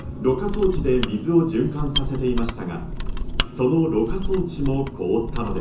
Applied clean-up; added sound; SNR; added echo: none; Mechanisms; 4 dB; reverberation time 0.6 s.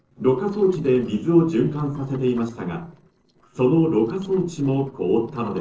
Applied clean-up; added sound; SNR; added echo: neural separator model SepFormer DNS4.